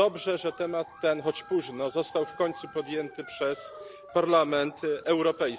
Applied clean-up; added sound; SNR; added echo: none; Alarm + Dog; 18 dB; none.